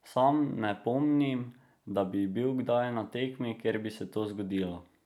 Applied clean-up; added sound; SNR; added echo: none; none; none; none.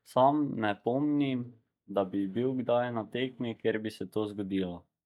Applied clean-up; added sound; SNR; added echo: neural mask model DeepFilterNet 3.